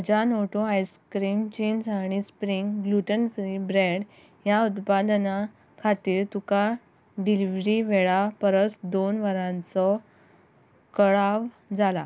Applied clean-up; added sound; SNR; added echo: none; none; none; none.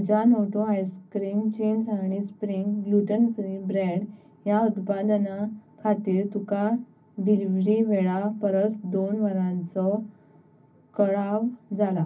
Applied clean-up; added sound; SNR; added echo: none; none; none; reverberation time 0.4 s.